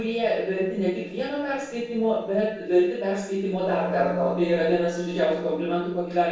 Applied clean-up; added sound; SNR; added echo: neural separator model SepFormer DNS4.